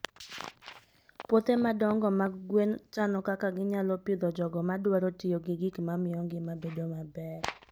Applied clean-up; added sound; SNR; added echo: none; none; none; none.